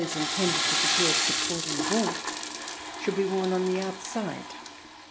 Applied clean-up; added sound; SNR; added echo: none; Toilet flush / Water; -1 dB; none.